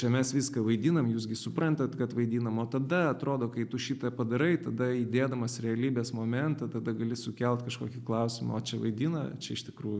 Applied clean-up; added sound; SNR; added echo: none; none; none; none.